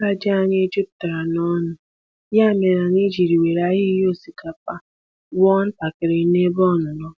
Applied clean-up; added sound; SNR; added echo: none; none; none; none.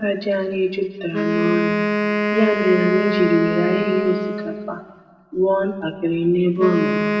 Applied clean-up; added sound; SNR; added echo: none; Wind instrument, woodwind instrument; 2 dB; reverberation time 1.4 s.